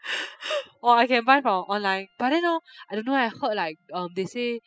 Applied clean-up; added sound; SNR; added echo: classical method spectral subtraction.